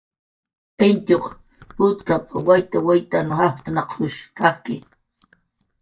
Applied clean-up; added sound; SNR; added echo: neural mask model DeepFilterNet 3.